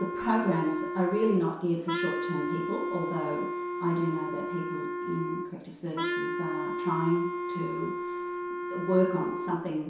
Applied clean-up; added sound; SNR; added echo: none; Wind instrument, woodwind instrument; 3 dB; reverberation time 0.7 s.